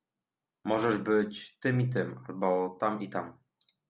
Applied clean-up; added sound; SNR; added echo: none; none; none; none.